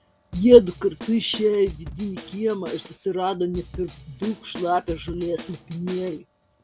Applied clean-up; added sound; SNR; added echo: none; Drum kit; 16 dB; none.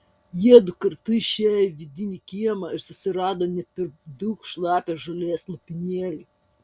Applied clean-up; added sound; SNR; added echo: none; none; none; none.